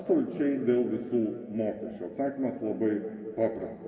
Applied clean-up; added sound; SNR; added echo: none; none; none; reverberation time 2.1 s.